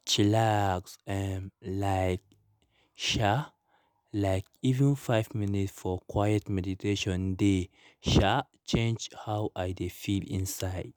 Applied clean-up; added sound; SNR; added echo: none; none; none; none.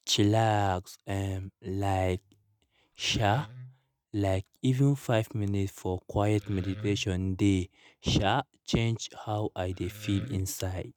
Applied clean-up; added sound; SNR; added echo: neural mask model RNNoise.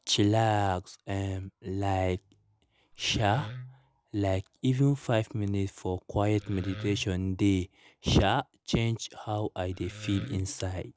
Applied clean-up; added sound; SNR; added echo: none; Wood; 14 dB; none.